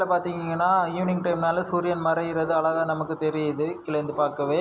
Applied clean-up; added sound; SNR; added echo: none; Bark; 20 dB; none.